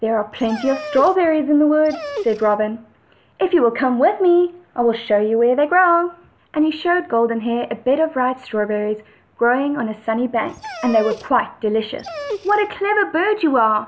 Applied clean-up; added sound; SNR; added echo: none; Dog; 13 dB; none.